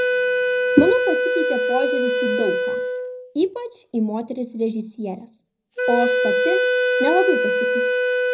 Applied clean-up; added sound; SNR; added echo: none; Wind instrument, woodwind instrument; -3 dB; reverberation time 0.3 s.